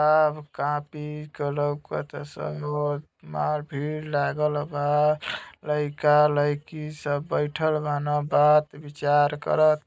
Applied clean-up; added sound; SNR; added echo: neural mask model Resemble Enhance denoiser.